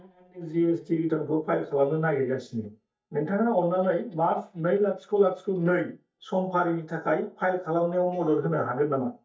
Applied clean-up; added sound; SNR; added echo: neural mask model DeepFilterNet 3.